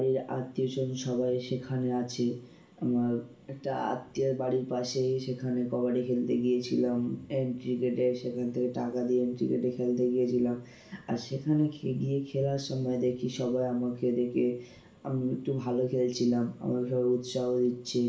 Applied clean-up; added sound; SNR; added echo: none; none; none; reverberation time 0.5 s.